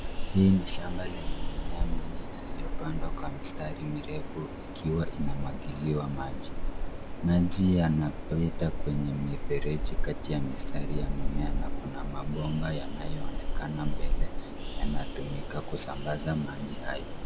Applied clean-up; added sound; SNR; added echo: none; Train; -2 dB; none.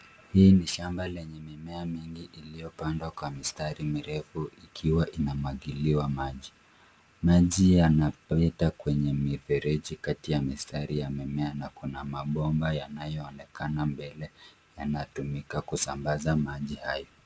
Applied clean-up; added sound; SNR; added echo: none; none; none; none.